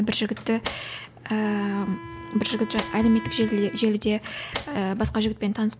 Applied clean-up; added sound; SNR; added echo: none; Wind instrument, woodwind instrument + Slam; 13 dB; none.